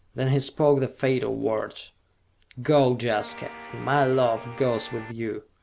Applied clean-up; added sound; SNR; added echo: none; Guitar; 15 dB; none.